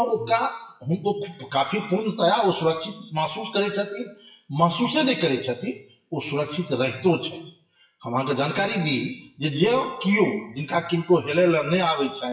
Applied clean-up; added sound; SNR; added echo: classical method WPE with log-MMSE.